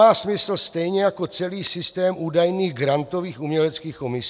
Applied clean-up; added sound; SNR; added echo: none; none; none; none.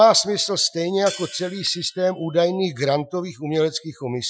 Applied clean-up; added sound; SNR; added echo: classical method Wiener filter.